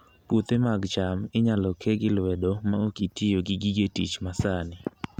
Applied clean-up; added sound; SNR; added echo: none; none; none; none.